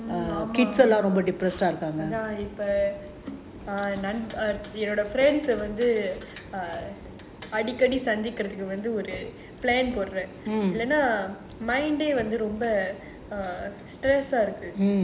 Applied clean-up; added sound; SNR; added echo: none; none; none; none.